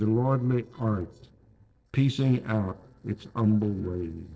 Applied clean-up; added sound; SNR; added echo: neural separator model SepFormer DNS4.